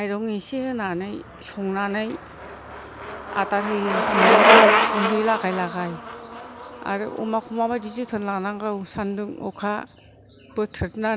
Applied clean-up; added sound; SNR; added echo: none; Bicycle; -3 dB; none.